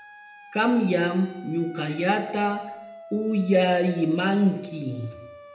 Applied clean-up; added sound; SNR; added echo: none; Siren; 20 dB; reverberation time 0.8 s.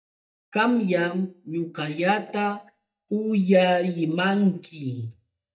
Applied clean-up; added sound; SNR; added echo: neural mask model DeepFilterNet 3.